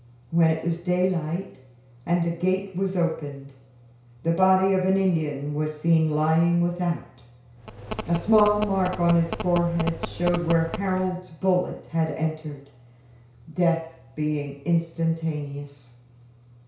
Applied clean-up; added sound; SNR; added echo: none; Telephone; 8 dB; reverberation time 0.6 s.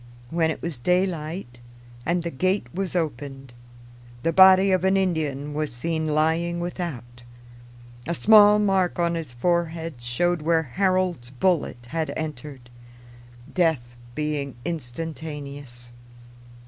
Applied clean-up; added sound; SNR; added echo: none; none; none; none.